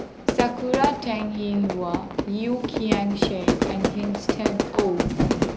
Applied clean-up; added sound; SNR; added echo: none; Fire / Fireworks; -1 dB; none.